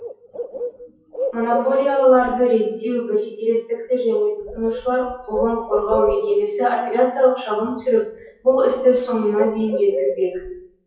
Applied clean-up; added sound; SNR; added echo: classical method WPE with log-MMSE.